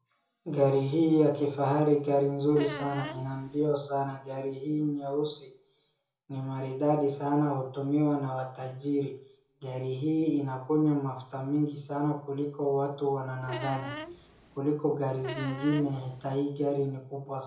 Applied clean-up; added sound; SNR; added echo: none; Squeak; 11 dB; reverberation time 0.8 s.